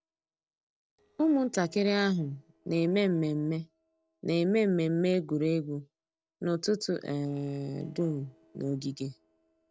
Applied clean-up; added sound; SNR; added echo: neural separator model SepFormer DNS4.